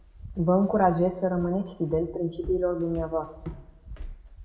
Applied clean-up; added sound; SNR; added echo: none; Walk, footsteps; 15 dB; reverberation time 0.7 s.